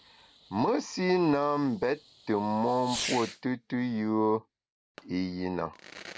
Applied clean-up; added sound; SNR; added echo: none; Fireworks; 15 dB; none.